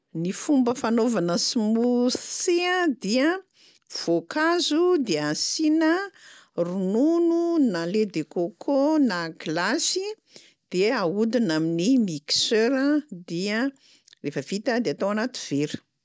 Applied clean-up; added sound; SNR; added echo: none; none; none; none.